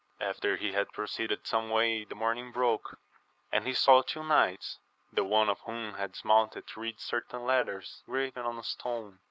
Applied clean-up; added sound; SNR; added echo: none; none; none; none.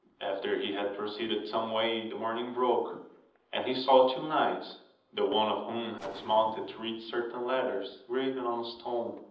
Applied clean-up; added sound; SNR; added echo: neural separator model SepFormer DNS4.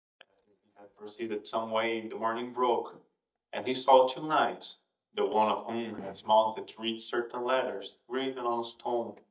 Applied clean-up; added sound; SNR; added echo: neural mask model DeepFilterNet 3.